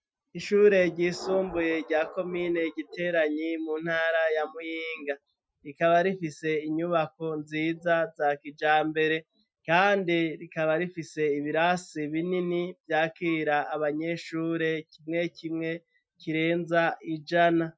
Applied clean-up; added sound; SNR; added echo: classical method Wiener filter.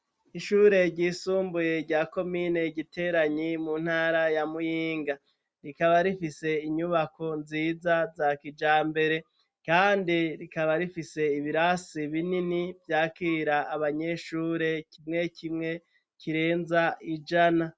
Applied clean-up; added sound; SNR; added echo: none; none; none; none.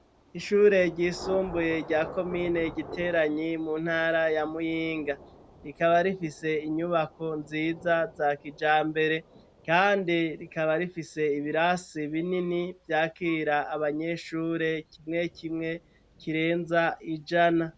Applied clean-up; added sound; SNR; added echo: none; Thunder / Rain; 20 dB; none.